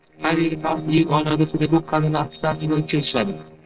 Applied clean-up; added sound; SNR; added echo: neural separator model SepFormer DNS4.